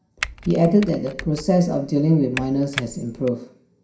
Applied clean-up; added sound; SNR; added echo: none; Typing; 13 dB; reverberation time 0.5 s.